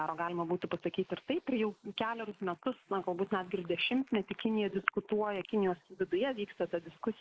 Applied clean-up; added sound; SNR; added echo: neural mask model Resemble Enhance denoiser.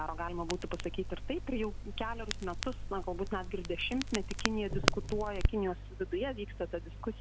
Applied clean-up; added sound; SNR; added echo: none; Crackle; 0 dB; none.